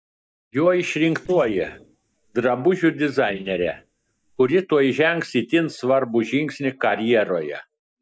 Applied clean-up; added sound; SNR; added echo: neural mask model DeepFilterNet 3.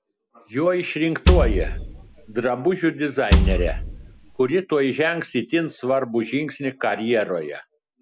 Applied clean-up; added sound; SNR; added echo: none; Wood; -3 dB; none.